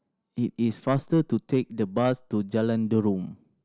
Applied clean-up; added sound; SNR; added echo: none; none; none; none.